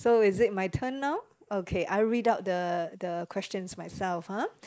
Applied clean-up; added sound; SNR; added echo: neural mask model Resemble Enhance denoiser.